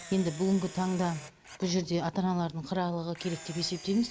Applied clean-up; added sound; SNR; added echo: none; Camera; 18 dB; none.